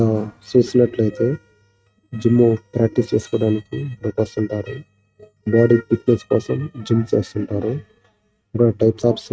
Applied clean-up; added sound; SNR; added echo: neural mask model RNNoise.